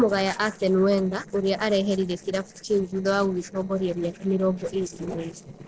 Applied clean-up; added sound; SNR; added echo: neural separator model SepFormer DNS4.